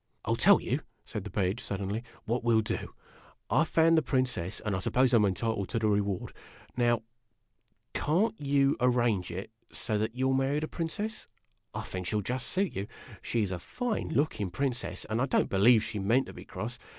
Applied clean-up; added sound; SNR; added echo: none; none; none; none.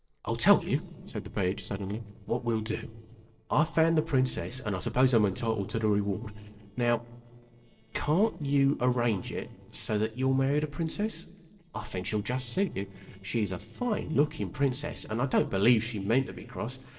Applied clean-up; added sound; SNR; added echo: neural separator model SepFormer DNS4.